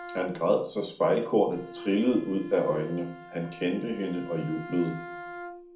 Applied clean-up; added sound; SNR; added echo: none; Bowed string instrument; 13 dB; reverberation time 0.4 s.